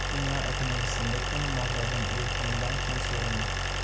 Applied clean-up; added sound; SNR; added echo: none; Idling; -5 dB; none.